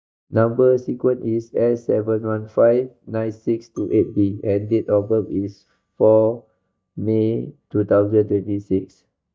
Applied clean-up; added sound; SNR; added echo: neural mask model DeepFilterNet 3.